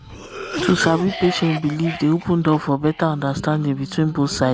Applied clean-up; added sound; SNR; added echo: none; Cough; 12 dB; none.